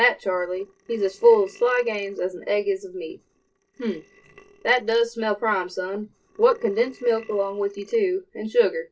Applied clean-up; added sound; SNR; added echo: neural separator model SepFormer DNS4.